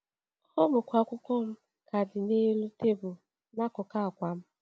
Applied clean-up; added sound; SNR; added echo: none; none; none; none.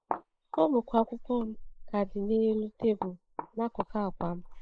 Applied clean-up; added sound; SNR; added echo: neural mask model Resemble Enhance denoiser.